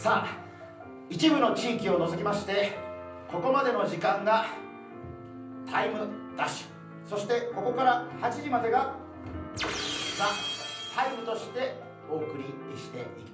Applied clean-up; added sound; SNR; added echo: none; none; none; reverberation time 0.6 s.